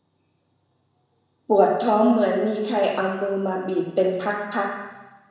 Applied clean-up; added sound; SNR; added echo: none; none; none; reverberation time 0.9 s.